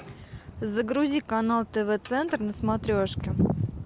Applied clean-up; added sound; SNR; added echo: none; none; none; none.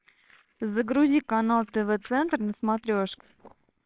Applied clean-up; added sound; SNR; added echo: neural separator model SepFormer WHAMR!.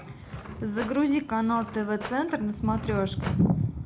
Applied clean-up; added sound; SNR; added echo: none; Cutlery, silverware / Drawer open or close; 16 dB; reverberation time 0.2 s.